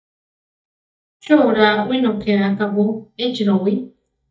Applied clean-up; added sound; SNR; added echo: neural mask model DeepFilterNet 3.